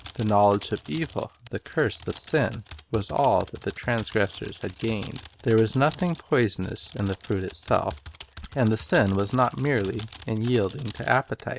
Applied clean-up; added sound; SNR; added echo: none; Typing; 19 dB; none.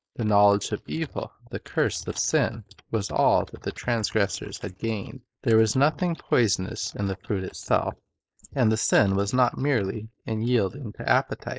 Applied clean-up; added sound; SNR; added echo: neural mask model Resemble Enhance denoiser.